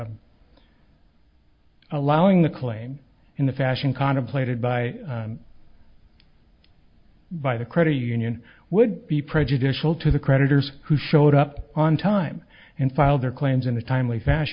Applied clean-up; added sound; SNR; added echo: none; none; none; none.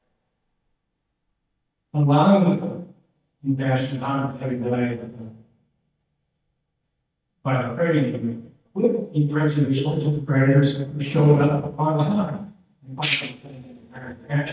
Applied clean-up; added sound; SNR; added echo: neural mask model DeepFilterNet 3.